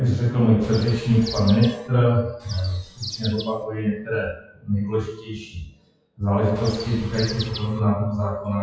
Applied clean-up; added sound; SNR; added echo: classical method WPE with log-MMSE.